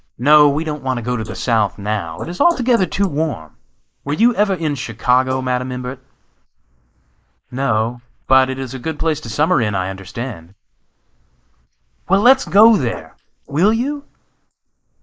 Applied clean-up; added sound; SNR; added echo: neural mask model Resemble Enhance denoiser.